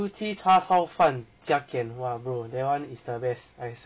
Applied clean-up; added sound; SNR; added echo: none; none; none; none.